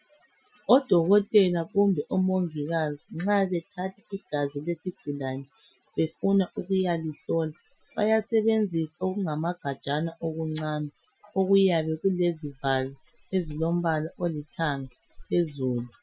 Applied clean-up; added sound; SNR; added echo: classical method Wiener filter.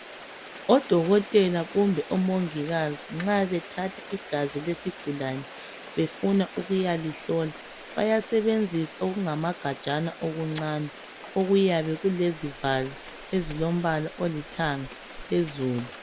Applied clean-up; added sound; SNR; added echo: none; Rain; 15 dB; none.